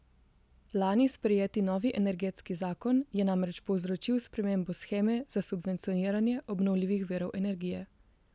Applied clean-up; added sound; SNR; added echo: none; none; none; none.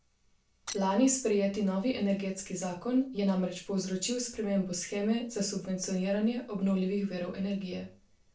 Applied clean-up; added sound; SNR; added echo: neural separator model SepFormer DNS4.